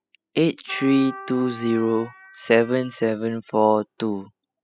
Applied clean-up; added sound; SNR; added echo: classical method spectral subtraction.